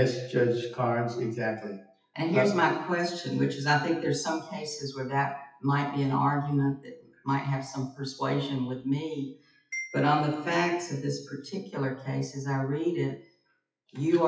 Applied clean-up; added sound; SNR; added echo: classical method WPE with log-MMSE.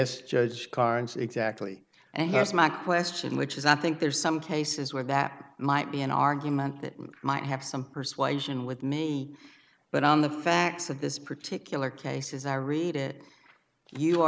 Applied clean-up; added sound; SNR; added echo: none; none; none; none.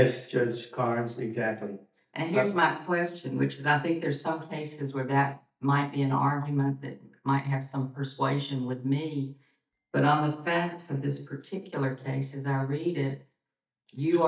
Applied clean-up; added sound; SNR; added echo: neural mask model DeepFilterNet 3.